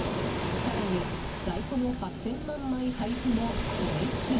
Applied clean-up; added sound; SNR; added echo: none; Waves, surf; 1 dB; reverberation time 0.3 s.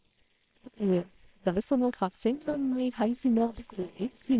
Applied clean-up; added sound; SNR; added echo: neural separator model SepFormer WHAMR!.